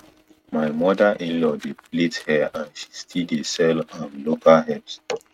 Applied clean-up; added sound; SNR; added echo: neural mask model RNNoise.